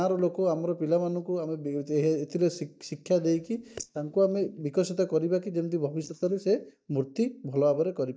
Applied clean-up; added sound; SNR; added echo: neural mask model DeepFilterNet 3.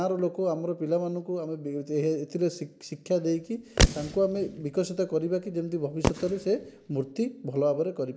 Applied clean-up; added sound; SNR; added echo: none; Fireworks; 2 dB; none.